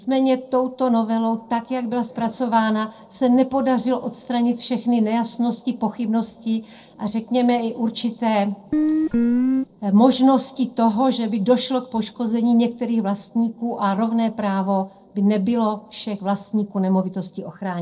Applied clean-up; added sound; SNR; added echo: neural separator model SepFormer DNS4.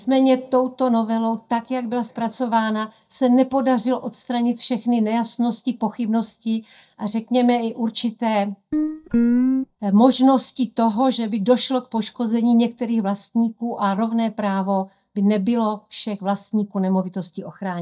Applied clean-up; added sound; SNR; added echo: neural mask model DeepFilterNet 3.